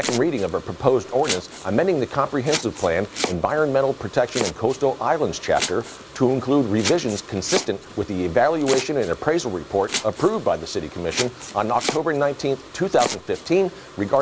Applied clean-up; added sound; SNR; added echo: none; Domestic sounds, home sounds; 10 dB; none.